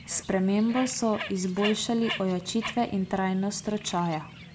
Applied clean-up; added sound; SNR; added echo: none; Bird; 12 dB; none.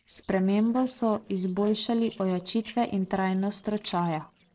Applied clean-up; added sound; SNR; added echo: neural separator model SepFormer DNS4.